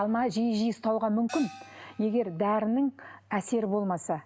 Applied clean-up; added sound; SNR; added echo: none; Gong; 18 dB; none.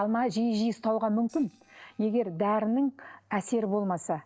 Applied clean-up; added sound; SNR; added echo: neural separator model SepFormer DNS4.